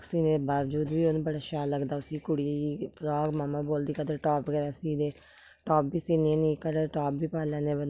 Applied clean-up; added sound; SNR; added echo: none; none; none; none.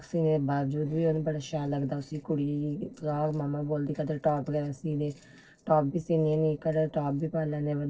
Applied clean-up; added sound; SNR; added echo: neural separator model SepFormer DNS4.